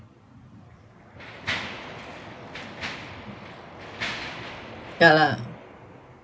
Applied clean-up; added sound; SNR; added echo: none; Mechanisms; 10 dB; none.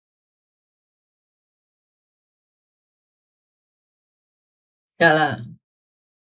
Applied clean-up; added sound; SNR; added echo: neural mask model Resemble Enhance denoiser.